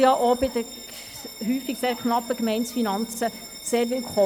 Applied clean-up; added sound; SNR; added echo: none; Bell; 15 dB; none.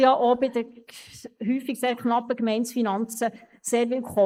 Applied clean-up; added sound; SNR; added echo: neural mask model Resemble Enhance denoiser.